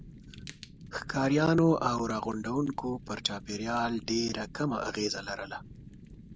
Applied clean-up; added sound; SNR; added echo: none; Fire; 16 dB; none.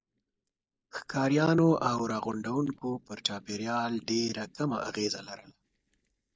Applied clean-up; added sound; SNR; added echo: neural mask model DeepFilterNet 3.